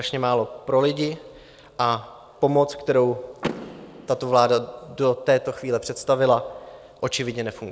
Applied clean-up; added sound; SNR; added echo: none; Door / Car; 19 dB; none.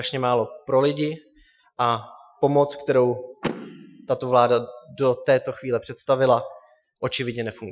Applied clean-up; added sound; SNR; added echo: classical method Wiener filter.